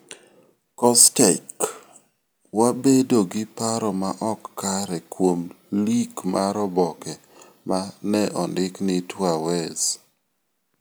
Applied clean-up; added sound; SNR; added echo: none; none; none; none.